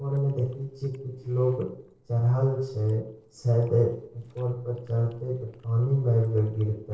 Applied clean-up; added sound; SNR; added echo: neural separator model SepFormer DNS4.